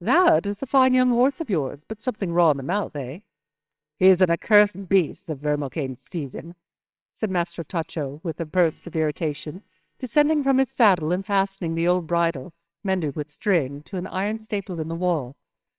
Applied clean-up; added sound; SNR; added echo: neural separator model SepFormer WHAMR!.